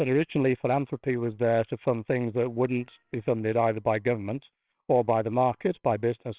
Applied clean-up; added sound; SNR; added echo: neural separator model SepFormer WHAMR!.